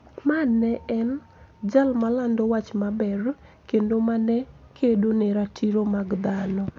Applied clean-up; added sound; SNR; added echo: none; none; none; none.